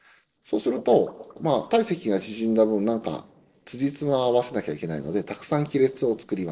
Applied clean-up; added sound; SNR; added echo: neural separator model SepFormer DNS4.